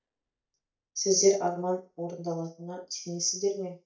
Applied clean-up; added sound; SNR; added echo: neural mask model DeepFilterNet 3.